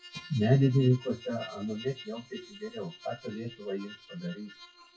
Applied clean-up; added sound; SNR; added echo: classical method WPE with log-MMSE.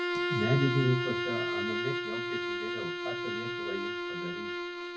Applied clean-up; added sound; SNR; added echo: none; Bowed string instrument; -1 dB; reverberation time 0.3 s.